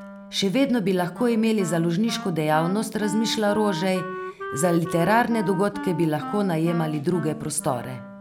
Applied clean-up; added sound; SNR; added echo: none; Wind instrument, woodwind instrument; 11 dB; none.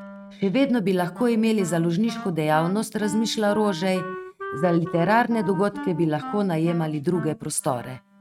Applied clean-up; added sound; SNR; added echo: neural mask model RNNoise.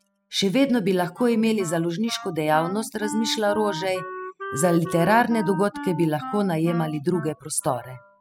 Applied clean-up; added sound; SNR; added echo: classical method spectral subtraction.